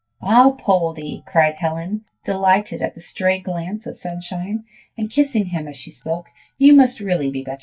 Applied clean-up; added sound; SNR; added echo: neural mask model DeepFilterNet 3.